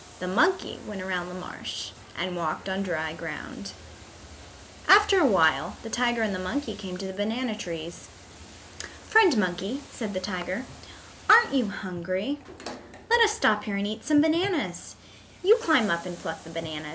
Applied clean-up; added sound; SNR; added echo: none; Bathtub (filling or washing); 20 dB; none.